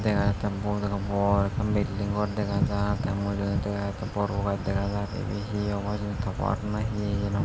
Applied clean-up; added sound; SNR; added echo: none; none; none; none.